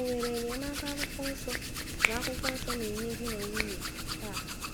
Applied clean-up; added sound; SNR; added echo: none; Hands; -2 dB; none.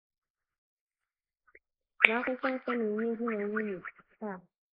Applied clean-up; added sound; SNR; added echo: neural mask model Resemble Enhance denoiser.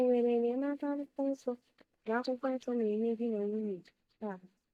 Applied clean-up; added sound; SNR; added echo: neural mask model DeepFilterNet 3.